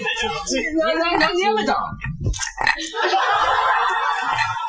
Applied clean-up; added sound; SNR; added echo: classical method Wiener filter.